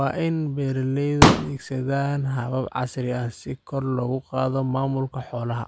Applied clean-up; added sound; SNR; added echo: none; Explosion; -4 dB; none.